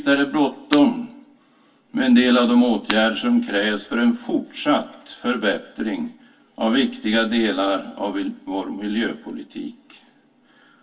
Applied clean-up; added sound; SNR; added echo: none; Shatter; 15 dB; reverberation time 0.2 s.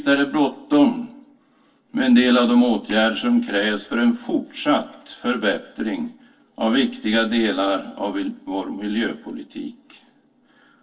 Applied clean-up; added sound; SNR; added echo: neural separator model SepFormer DNS4.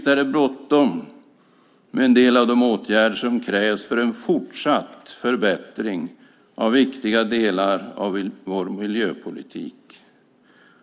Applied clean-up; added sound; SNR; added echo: none; none; none; none.